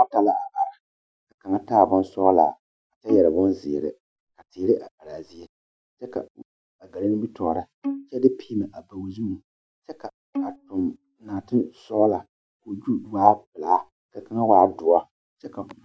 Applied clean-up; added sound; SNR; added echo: classical method Wiener filter.